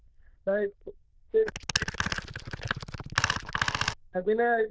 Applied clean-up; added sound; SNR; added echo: neural diffusion model UNIVERSE++.